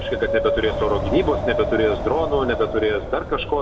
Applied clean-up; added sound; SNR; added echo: none; Wind; 3 dB; reverberation time 1.7 s.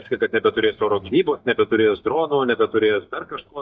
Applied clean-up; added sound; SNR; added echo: neural mask model DeepFilterNet 3.